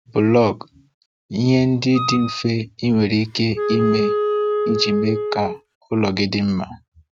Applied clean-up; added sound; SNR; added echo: neural mask model RNNoise.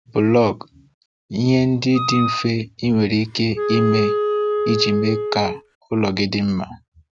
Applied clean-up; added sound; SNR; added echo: none; Wind instrument, woodwind instrument + Wind instrument, woodwind instrument; 3 dB; none.